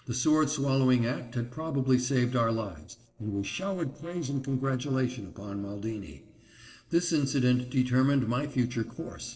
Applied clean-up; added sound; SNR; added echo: neural separator model SepFormer DNS4.